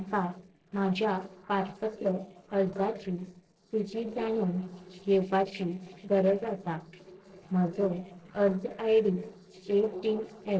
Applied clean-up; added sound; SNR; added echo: neural separator model SepFormer DNS4.